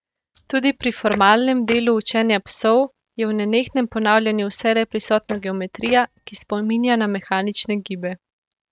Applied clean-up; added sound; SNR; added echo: neural mask model RNNoise.